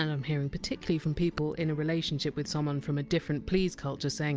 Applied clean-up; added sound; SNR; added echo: none; none; none; none.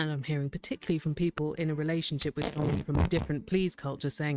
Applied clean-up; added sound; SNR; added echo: neural mask model RNNoise.